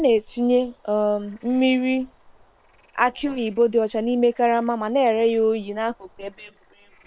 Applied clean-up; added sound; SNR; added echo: neural separator model SepFormer WHAM!.